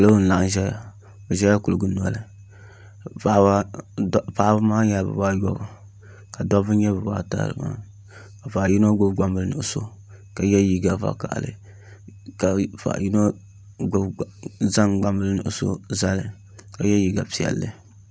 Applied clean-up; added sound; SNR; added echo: none; none; none; none.